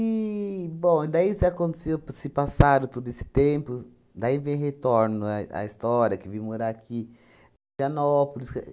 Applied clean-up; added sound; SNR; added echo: none; none; none; none.